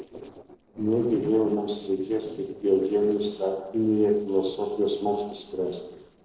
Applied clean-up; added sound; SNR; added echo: neural separator model SepFormer DNS4.